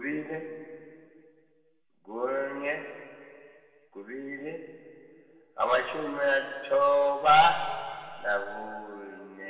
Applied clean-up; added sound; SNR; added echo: none; none; none; reverberation time 2.6 s.